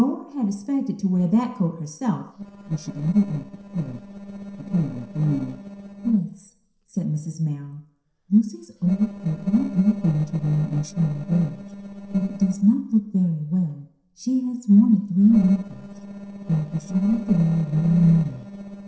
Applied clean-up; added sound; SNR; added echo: neural separator model SepFormer DNS4.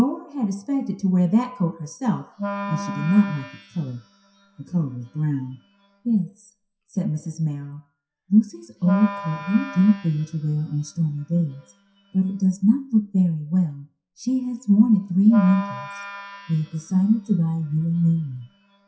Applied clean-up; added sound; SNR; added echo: classical method WPE with log-MMSE.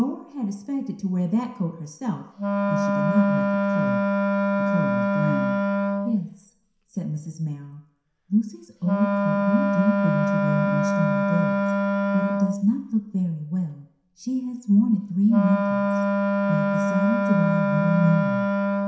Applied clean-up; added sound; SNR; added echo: none; Wind instrument, woodwind instrument; -1 dB; reverberation time 0.7 s.